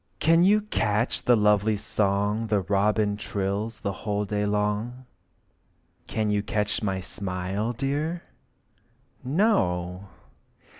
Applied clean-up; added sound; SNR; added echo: none; none; none; none.